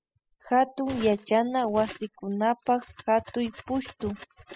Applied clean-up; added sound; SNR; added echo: classical method spectral subtraction.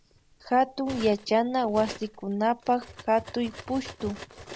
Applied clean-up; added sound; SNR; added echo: none; Cutlery, silverware; 16 dB; none.